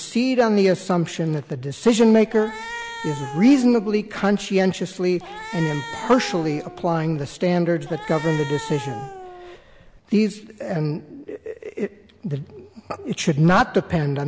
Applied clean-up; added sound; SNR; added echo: none; Cat; 13 dB; none.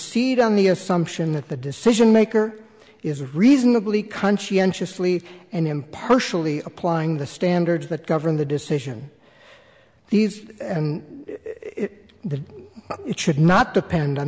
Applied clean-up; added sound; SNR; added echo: none; none; none; none.